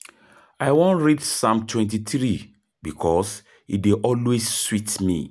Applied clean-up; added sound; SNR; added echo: none; none; none; none.